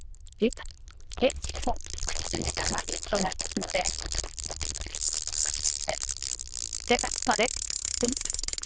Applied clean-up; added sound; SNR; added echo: neural diffusion model UNIVERSE++.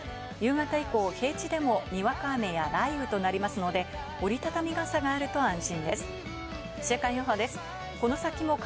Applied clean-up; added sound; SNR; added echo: none; none; none; none.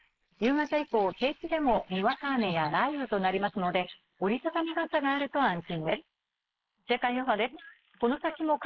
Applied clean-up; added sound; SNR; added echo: neural mask model Resemble Enhance denoiser.